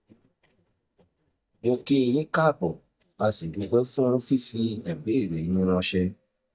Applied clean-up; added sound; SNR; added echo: neural mask model DeepFilterNet 3.